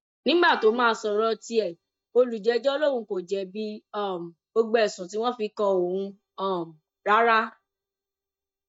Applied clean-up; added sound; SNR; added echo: neural mask model DeepFilterNet 3.